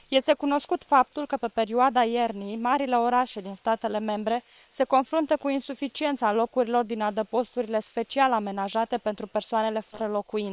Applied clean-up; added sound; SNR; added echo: neural separator model SepFormer WHAM!.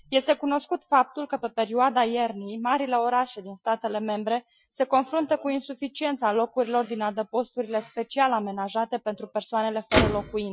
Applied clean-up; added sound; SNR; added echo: classical method Wiener filter.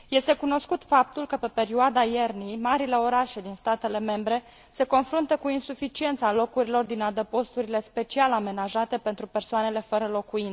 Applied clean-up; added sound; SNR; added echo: none; none; none; none.